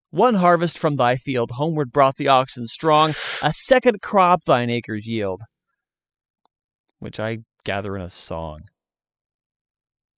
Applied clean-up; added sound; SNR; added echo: classical method spectral subtraction.